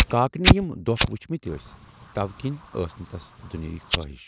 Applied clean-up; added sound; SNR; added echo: none; Fire; -2 dB; none.